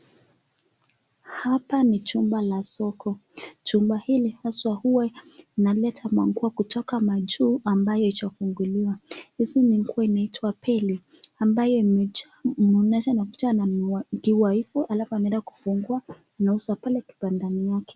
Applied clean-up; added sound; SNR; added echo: none; none; none; none.